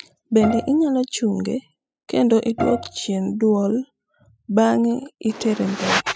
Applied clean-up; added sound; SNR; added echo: classical method spectral subtraction.